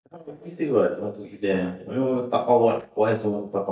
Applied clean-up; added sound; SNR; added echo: neural mask model DeepFilterNet 3.